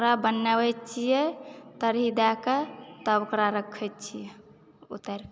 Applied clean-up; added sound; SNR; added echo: none; none; none; none.